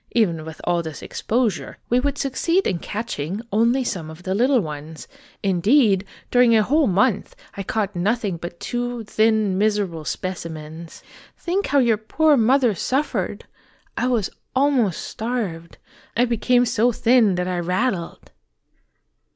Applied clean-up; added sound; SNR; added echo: none; none; none; none.